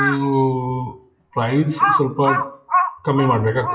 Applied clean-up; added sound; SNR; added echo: classical method WPE with log-MMSE.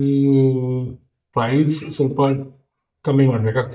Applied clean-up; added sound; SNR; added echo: neural mask model DeepFilterNet 3.